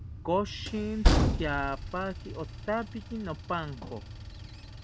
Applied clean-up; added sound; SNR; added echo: none; Train; -3 dB; none.